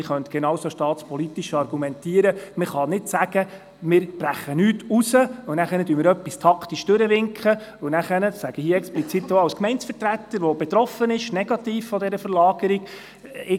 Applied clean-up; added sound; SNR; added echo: none; none; none; none.